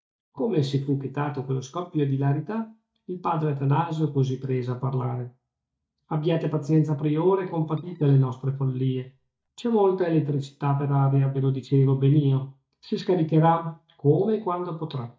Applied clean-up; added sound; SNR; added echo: neural mask model DeepFilterNet 3.